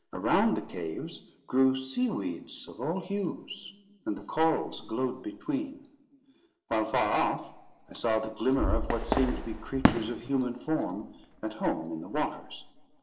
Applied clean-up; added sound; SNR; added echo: none; Fireworks; 0 dB; reverberation time 0.9 s.